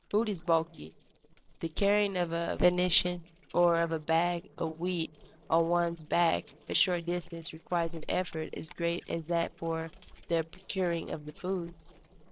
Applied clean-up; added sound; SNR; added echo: neural separator model SepFormer DNS4.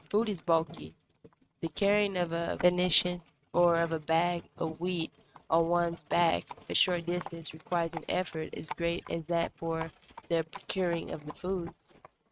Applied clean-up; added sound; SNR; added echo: neural mask model RNNoise.